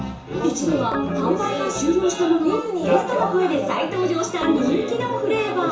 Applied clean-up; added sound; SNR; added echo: none; Organ; 7 dB; reverberation time 0.7 s.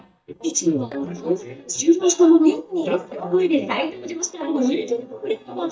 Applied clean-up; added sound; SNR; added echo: neural mask model DeepFilterNet 3.